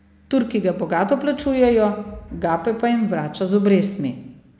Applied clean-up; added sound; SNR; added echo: none; none; none; none.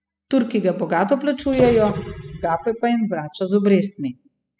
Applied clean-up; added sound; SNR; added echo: classical method spectral subtraction.